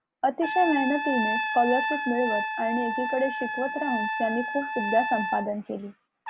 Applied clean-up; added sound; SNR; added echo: none; Trumpet; 3 dB; none.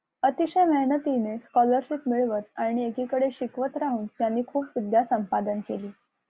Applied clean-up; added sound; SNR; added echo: none; none; none; none.